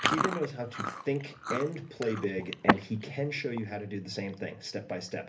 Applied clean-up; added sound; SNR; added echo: none; Chewing, mastication; 0 dB; reverberation time 0.3 s.